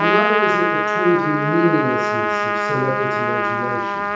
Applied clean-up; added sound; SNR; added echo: none; Trumpet; -2 dB; reverberation time 0.6 s.